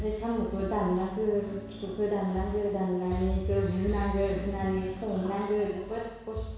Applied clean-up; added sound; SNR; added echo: none; Acoustic guitar / Strum; 18 dB; reverberation time 1.1 s.